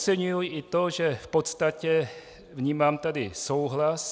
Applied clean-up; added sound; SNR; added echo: none; none; none; none.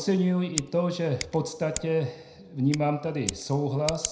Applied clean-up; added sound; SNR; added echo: none; Scissors; 11 dB; reverberation time 0.5 s.